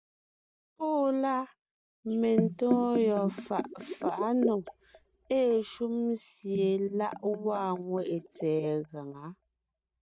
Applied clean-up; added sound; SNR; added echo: neural mask model DeepFilterNet 3.